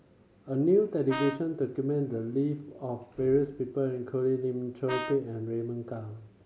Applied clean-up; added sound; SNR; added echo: none; Brass instrument; 9 dB; none.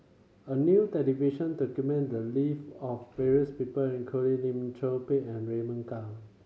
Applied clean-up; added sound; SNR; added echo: none; none; none; none.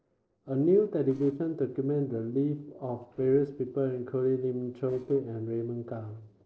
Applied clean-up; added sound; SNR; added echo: neural separator model SepFormer DNS4.